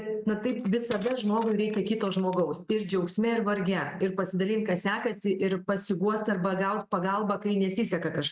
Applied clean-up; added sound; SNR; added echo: neural mask model RNNoise.